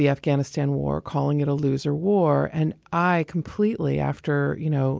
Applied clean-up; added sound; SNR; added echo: none; none; none; none.